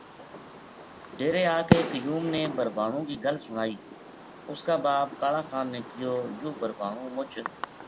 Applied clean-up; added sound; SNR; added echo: none; Fireworks; 5 dB; none.